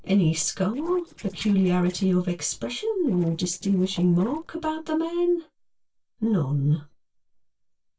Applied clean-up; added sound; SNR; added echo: neural separator model SepFormer DNS4.